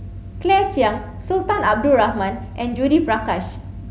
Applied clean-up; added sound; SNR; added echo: none; none; none; none.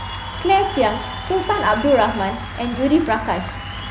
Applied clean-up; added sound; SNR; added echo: none; Applause / Cheering; 12 dB; none.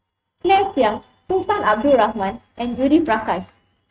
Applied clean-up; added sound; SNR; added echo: neural mask model RNNoise.